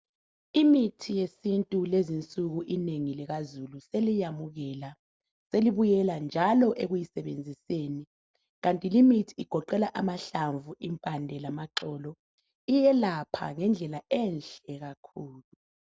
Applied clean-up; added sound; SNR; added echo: none; none; none; none.